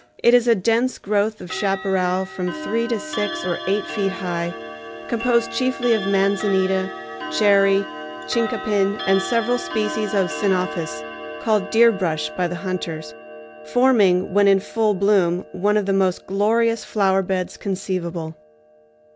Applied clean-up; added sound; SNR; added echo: none; Clock; 11 dB; none.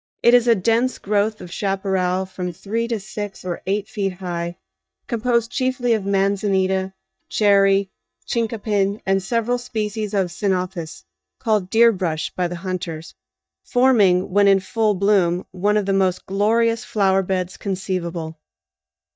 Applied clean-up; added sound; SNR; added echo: neural mask model DeepFilterNet 3.